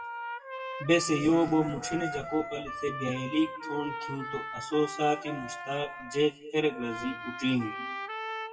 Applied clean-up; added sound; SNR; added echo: classical method WPE with log-MMSE.